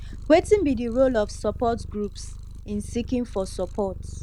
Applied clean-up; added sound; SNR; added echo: none; Purr; 11 dB; none.